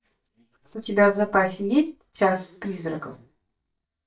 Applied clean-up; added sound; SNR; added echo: neural mask model DeepFilterNet 3.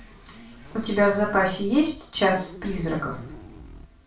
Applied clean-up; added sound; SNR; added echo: none; Zipper (clothing); 18 dB; reverberation time 0.3 s.